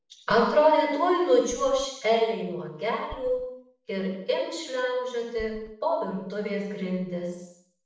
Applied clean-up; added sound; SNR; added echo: neural separator model SepFormer DNS4.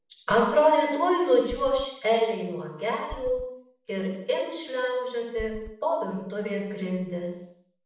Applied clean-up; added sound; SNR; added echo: none; Run; 14 dB; reverberation time 0.7 s.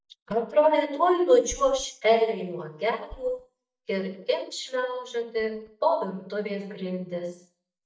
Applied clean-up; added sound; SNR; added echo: neural mask model DeepFilterNet 3.